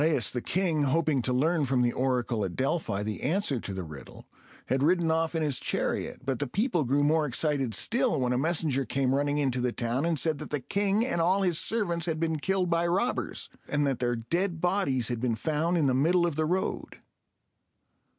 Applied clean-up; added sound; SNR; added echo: none; none; none; none.